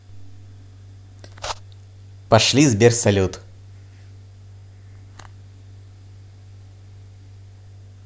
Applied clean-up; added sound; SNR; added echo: none; none; none; none.